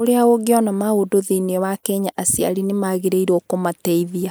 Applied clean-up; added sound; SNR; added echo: neural mask model Resemble Enhance denoiser.